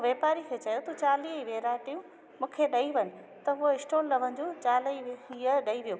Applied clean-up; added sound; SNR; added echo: none; none; none; none.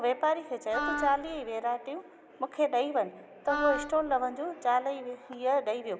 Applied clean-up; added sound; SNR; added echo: none; Wind instrument, woodwind instrument; 5 dB; none.